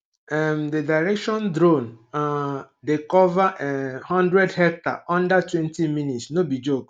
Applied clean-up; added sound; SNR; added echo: none; none; none; none.